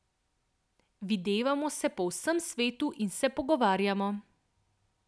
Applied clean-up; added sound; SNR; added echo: none; none; none; none.